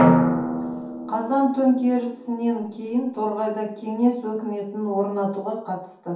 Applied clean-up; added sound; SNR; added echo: none; Drum; 2 dB; reverberation time 0.6 s.